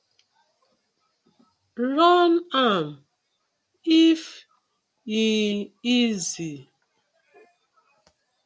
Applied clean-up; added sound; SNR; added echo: none; none; none; none.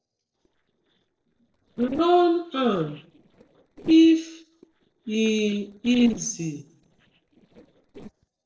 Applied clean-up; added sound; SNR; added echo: neural separator model SepFormer DNS4.